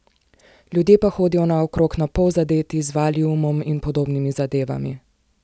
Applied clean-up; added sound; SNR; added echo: none; none; none; none.